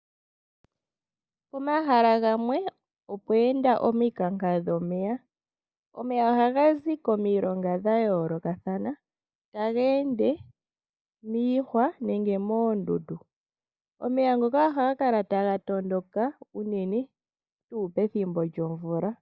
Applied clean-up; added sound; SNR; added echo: none; none; none; none.